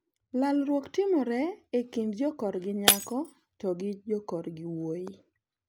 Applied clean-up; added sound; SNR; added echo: none; Shatter; 2 dB; none.